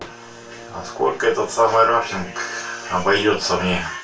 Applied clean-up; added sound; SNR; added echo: none; Brass instrument; 20 dB; reverberation time 0.2 s.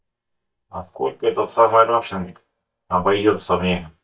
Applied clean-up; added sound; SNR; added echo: neural mask model DeepFilterNet 3.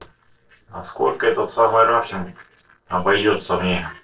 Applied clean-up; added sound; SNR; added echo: neural separator model SepFormer DNS4.